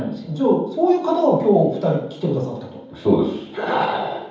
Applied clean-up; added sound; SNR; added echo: none; none; none; reverberation time 0.9 s.